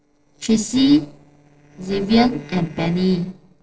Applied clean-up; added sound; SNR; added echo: neural separator model SepFormer DNS4.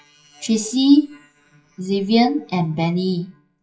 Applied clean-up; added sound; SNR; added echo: classical method WPE with log-MMSE.